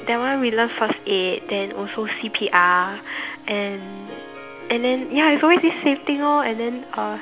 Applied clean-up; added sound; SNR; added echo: none; Harp; 17 dB; none.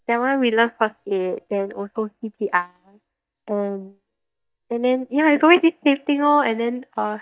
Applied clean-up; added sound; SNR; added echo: neural mask model DeepFilterNet 3.